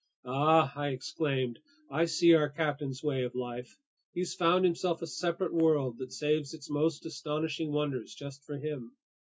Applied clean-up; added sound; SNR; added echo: none; none; none; none.